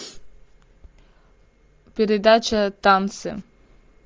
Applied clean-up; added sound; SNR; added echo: none; none; none; none.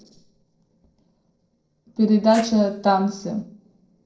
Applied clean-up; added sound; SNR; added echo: neural separator model SepFormer DNS4.